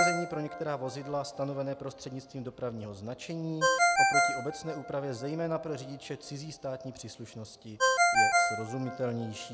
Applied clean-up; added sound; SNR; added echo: none; Ringtone; -5 dB; none.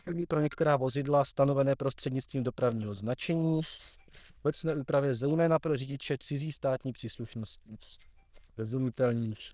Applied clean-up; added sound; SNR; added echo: neural diffusion model UNIVERSE++.